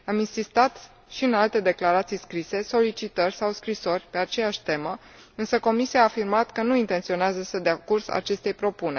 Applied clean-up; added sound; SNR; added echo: none; none; none; none.